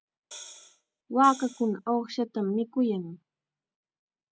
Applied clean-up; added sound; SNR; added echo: none; Hi-hat; 17 dB; none.